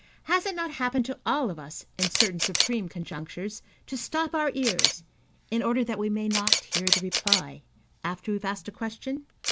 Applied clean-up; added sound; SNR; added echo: none; Camera; 2 dB; none.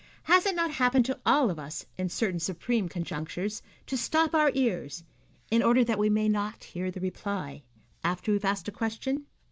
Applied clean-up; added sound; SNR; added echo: none; none; none; none.